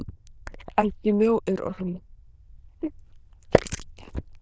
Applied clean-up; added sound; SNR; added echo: neural diffusion model UNIVERSE++.